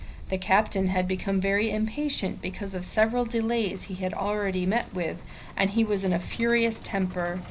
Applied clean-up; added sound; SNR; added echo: none; Truck; 14 dB; reverberation time 0.5 s.